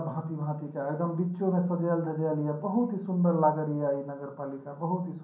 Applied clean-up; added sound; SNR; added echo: none; none; none; reverberation time 0.6 s.